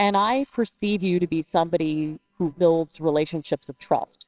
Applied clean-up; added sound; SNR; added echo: neural separator model SepFormer WHAMR!.